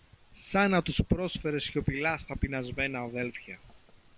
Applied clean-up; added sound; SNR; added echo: none; none; none; none.